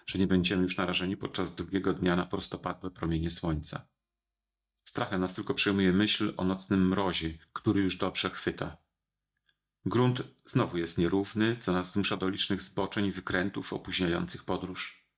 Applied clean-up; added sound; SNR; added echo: neural mask model DeepFilterNet 3.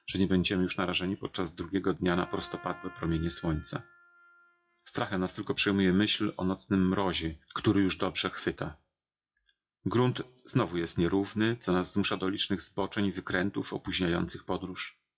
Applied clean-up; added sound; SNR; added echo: classical method WPE with log-MMSE.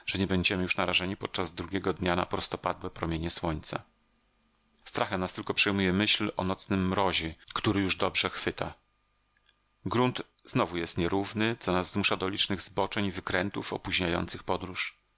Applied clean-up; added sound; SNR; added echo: none; none; none; none.